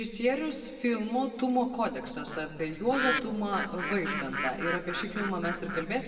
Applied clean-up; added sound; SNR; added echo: none; Bird; 5 dB; reverberation time 1.9 s.